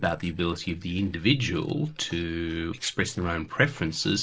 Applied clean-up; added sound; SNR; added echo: neural separator model SepFormer DNS4.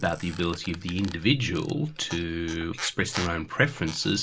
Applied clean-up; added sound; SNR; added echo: none; Squeak; 14 dB; reverberation time 0.2 s.